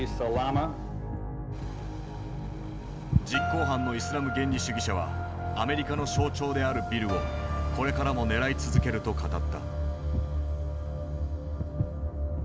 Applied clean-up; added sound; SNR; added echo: none; Walk, footsteps; 8 dB; none.